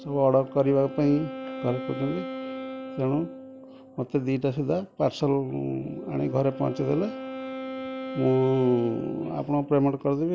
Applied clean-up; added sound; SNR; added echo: none; Wind instrument, woodwind instrument; 12 dB; none.